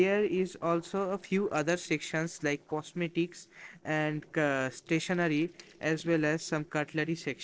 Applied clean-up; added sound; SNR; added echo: neural separator model SepFormer DNS4.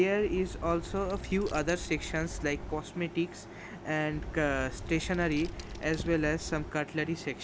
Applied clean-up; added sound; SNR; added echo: none; Wind; 9 dB; none.